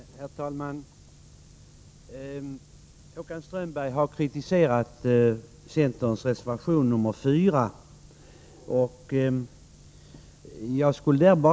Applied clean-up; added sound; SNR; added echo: none; none; none; none.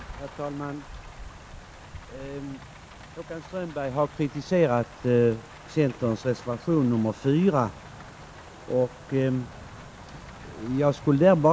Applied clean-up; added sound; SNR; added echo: none; Rain; 18 dB; none.